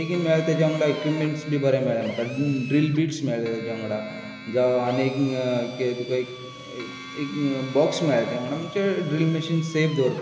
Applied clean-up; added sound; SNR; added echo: none; Keyboard (musical) + Drill; 16 dB; none.